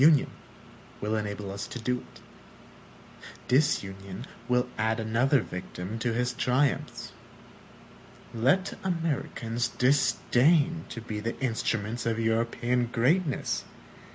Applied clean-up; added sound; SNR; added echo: none; none; none; none.